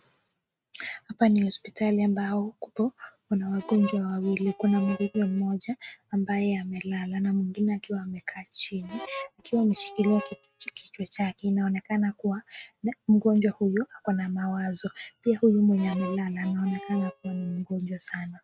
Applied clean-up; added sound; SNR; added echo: neural mask model RNNoise.